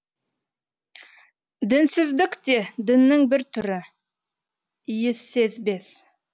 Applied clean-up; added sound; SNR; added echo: none; none; none; none.